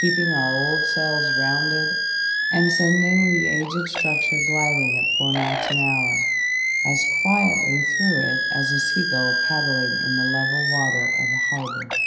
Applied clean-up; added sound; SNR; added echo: none; Animal; -4 dB; reverberation time 0.9 s.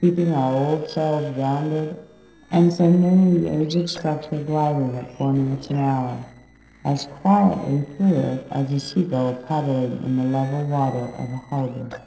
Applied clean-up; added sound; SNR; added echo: neural separator model SepFormer DNS4.